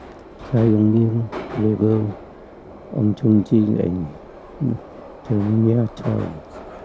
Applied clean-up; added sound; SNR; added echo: none; Subway, metro, underground; 16 dB; none.